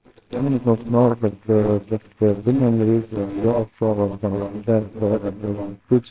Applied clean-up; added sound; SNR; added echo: neural separator model SepFormer WHAMR!.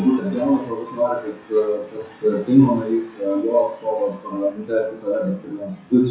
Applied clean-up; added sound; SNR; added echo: classical method WPE with log-MMSE.